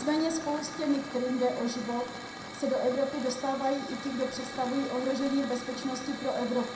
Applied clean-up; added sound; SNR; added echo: none; Hiss / Fire; 10 dB; reverberation time 0.4 s.